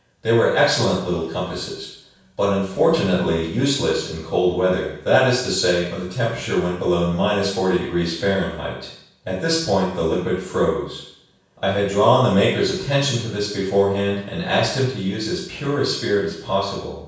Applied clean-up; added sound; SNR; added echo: none; none; none; reverberation time 0.7 s.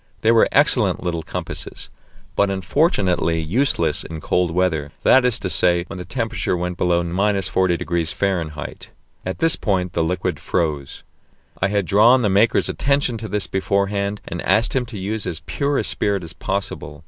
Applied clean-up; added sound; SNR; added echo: none; none; none; none.